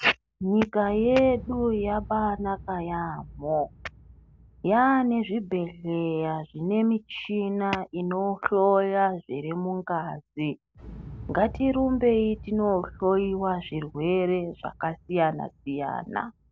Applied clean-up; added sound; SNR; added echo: none; Explosion; 19 dB; none.